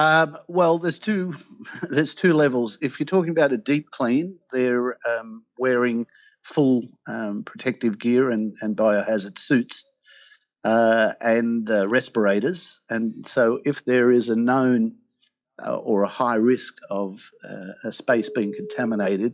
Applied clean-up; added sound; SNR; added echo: classical method log-MMSE.